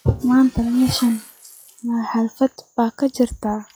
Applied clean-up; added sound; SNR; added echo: classical method log-MMSE.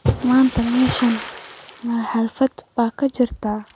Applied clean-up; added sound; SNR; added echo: none; Splash, splatter; 8 dB; none.